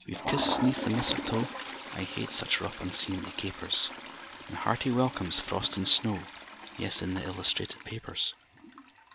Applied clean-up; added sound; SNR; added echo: none; Toilet flush; 7 dB; none.